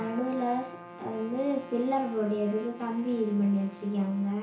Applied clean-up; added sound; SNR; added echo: none; Trumpet; 17 dB; reverberation time 0.7 s.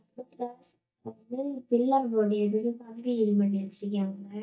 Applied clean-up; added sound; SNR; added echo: neural mask model DeepFilterNet 3.